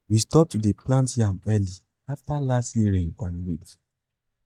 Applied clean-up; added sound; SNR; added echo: neural mask model DeepFilterNet 3.